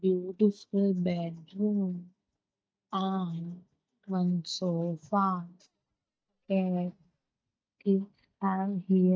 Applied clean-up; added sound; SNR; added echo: neural mask model DeepFilterNet 3.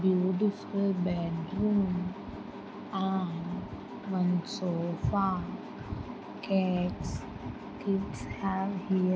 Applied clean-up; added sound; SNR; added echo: none; none; none; none.